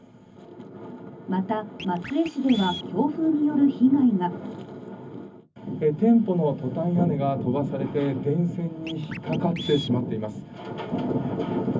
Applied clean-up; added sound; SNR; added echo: none; Scratching (performance technique); 16 dB; reverberation time 0.3 s.